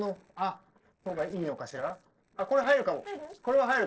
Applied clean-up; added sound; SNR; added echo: neural separator model SepFormer DNS4.